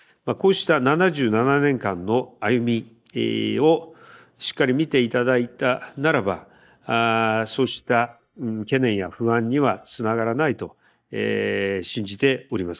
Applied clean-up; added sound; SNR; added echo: neural mask model DeepFilterNet 3.